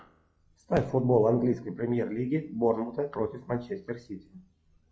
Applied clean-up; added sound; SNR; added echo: classical method log-MMSE.